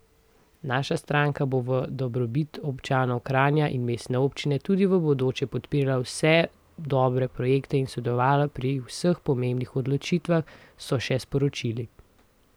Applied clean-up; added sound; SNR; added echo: none; none; none; none.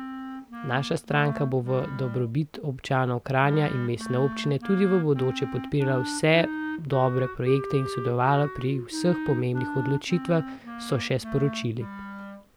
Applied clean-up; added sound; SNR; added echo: none; Wind instrument, woodwind instrument; 10 dB; none.